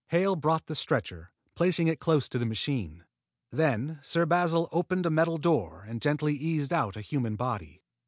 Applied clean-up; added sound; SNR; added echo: none; none; none; none.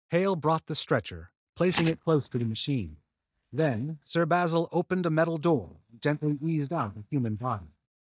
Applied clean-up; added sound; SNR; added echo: neural mask model DeepFilterNet 3.